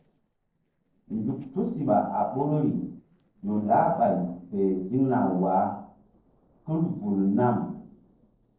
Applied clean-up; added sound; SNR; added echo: neural separator model SepFormer DNS4.